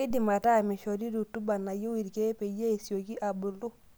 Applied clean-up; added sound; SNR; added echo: none; none; none; none.